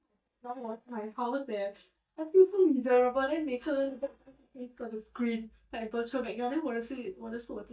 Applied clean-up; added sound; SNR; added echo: neural mask model DeepFilterNet 3.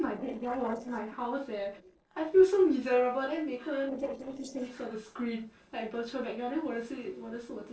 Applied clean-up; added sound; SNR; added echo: neural separator model SepFormer DNS4.